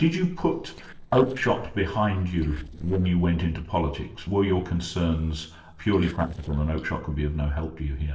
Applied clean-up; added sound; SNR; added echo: neural separator model SepFormer DNS4.